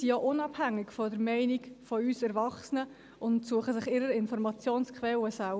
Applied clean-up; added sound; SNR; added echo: none; none; none; none.